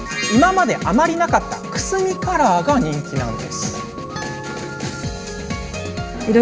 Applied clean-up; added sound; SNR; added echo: none; Harp; 17 dB; reverberation time 1.6 s.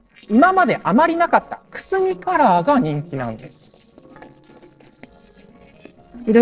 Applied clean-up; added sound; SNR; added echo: neural separator model SepFormer DNS4.